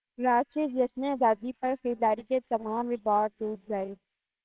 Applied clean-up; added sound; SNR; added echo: neural separator model SepFormer WHAMR!.